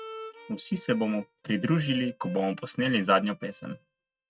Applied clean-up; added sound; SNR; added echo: neural mask model RNNoise.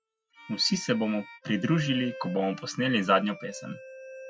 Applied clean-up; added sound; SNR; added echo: classical method Wiener filter.